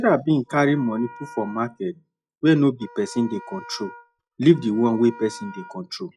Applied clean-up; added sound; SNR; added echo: classical method log-MMSE.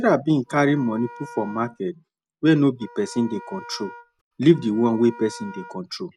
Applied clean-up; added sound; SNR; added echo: none; Wind instrument, woodwind instrument; 19 dB; none.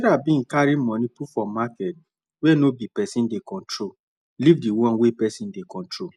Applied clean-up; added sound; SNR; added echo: none; none; none; none.